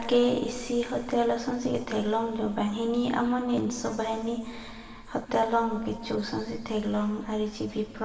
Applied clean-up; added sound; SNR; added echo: none; none; none; reverberation time 2.0 s.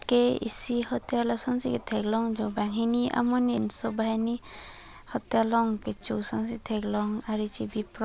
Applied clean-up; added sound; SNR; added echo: none; none; none; none.